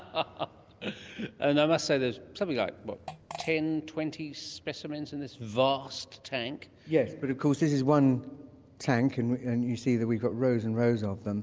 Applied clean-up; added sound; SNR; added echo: none; Fart; 16 dB; none.